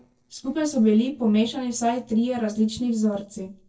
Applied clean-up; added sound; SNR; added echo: neural separator model SepFormer DNS4.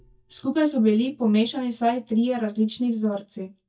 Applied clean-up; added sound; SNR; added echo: neural mask model DeepFilterNet 3.